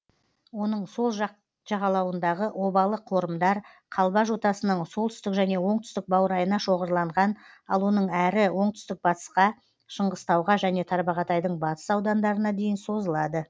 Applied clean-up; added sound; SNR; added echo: none; none; none; none.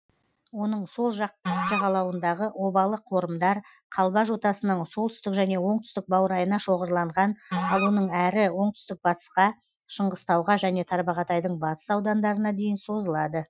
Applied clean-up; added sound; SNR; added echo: classical method Wiener filter.